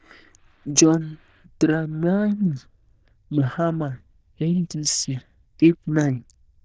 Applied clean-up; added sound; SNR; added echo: neural diffusion model UNIVERSE++.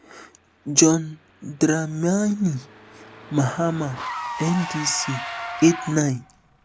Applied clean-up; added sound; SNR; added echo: none; Engine / Car; 12 dB; none.